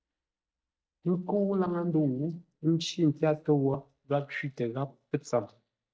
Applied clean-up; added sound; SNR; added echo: neural mask model DeepFilterNet 3.